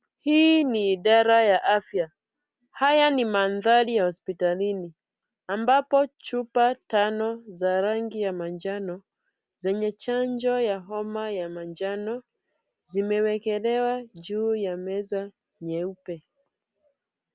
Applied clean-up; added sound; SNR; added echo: none; none; none; none.